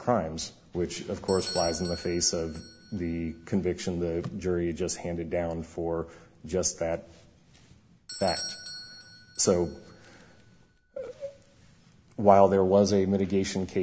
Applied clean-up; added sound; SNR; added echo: none; Bell / Doorbell; 18 dB; none.